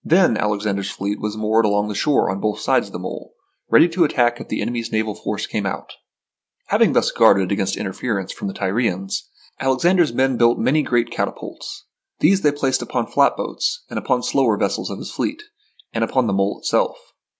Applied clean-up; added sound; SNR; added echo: none; none; none; none.